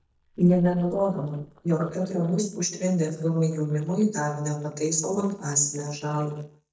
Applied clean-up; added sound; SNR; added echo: neural mask model DeepFilterNet 3.